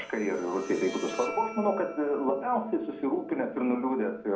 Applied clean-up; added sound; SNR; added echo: none; Bowed string instrument; 14 dB; reverberation time 0.6 s.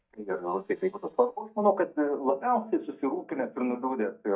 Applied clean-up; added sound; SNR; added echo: neural mask model DeepFilterNet 3.